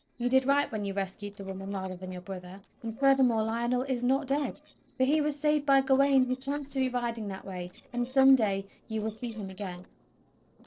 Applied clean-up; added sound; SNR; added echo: neural separator model SepFormer DNS4.